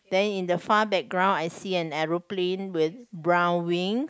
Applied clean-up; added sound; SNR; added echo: none; none; none; none.